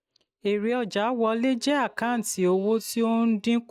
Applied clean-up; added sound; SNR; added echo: neural mask model DeepFilterNet 3.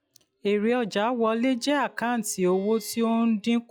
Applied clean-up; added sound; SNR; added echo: classical method log-MMSE.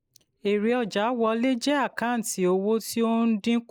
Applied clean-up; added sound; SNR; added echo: neural mask model Resemble Enhance denoiser.